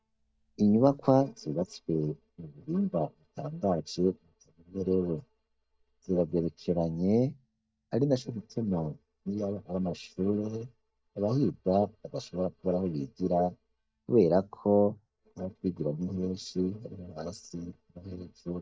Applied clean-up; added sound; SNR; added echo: neural mask model DeepFilterNet 3.